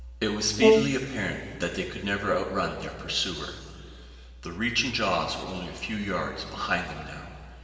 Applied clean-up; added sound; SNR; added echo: none; Brass instrument; -4 dB; reverberation time 2.3 s.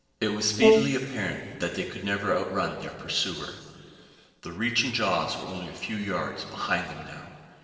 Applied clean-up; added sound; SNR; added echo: neural separator model SepFormer DNS4.